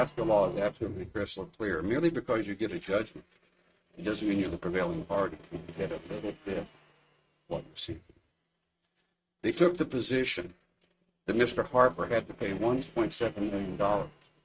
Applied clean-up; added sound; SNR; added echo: neural mask model RNNoise.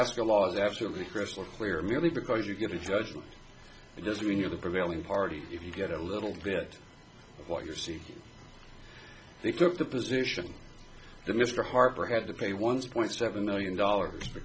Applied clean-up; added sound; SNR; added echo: none; none; none; none.